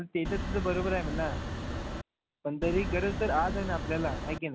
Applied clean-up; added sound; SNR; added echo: none; Wind; 2 dB; none.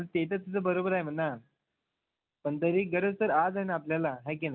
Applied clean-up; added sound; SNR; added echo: none; none; none; none.